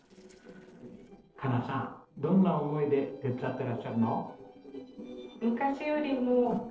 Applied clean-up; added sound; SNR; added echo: neural separator model SepFormer DNS4.